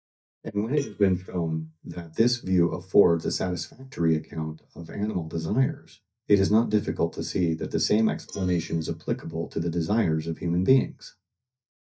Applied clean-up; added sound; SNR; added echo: neural mask model DeepFilterNet 3.